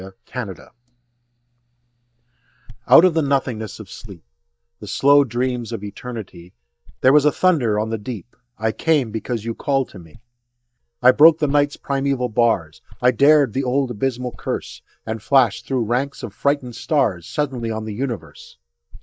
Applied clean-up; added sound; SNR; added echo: neural mask model DeepFilterNet 3.